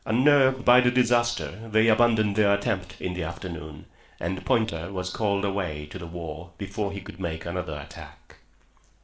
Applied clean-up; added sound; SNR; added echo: neural separator model SepFormer DNS4.